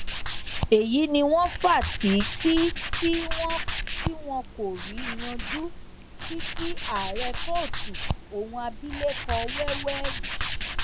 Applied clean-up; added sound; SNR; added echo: none; Tools; 1 dB; none.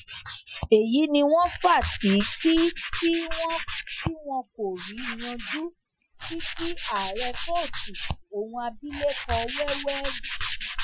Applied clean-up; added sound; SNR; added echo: classical method Wiener filter.